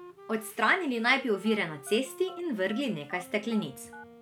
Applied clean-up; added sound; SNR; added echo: none; Telephone + Wind instrument, woodwind instrument; 18 dB; none.